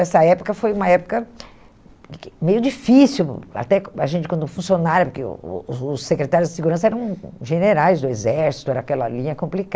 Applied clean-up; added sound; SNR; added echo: none; none; none; none.